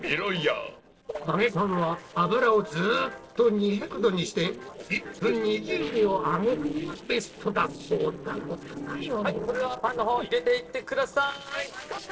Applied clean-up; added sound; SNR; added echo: neural separator model SepFormer DNS4.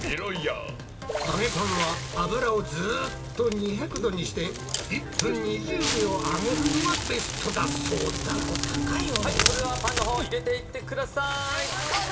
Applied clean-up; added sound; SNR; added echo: none; Crackle; 2 dB; reverberation time 2.8 s.